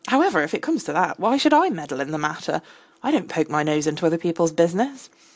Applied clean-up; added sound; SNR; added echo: none; none; none; none.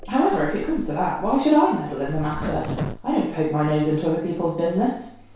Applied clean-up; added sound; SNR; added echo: none; Zipper (clothing); 11 dB; reverberation time 0.6 s.